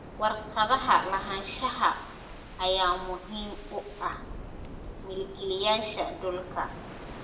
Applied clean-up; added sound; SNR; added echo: none; Waves, surf; 11 dB; reverberation time 0.8 s.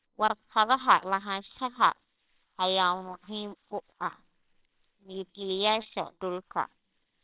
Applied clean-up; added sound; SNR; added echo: neural separator model SepFormer WHAMR!.